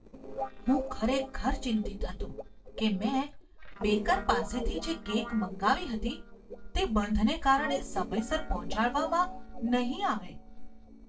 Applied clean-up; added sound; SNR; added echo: neural separator model SepFormer DNS4.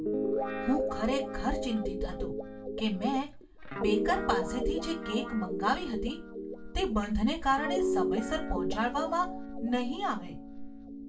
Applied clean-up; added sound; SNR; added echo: none; Guitar; 2 dB; reverberation time 0.2 s.